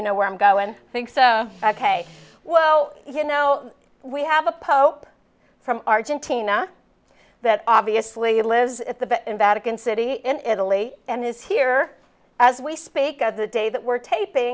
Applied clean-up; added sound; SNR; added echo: none; none; none; none.